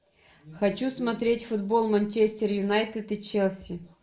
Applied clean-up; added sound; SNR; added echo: none; none; none; reverberation time 0.3 s.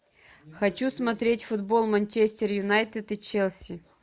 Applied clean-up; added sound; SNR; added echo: none; none; none; none.